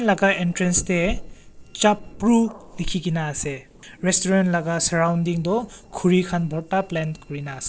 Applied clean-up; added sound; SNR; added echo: neural separator model SepFormer DNS4.